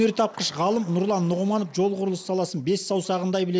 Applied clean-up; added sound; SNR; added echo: none; none; none; none.